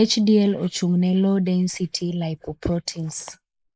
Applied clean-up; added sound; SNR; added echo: neural mask model Resemble Enhance denoiser.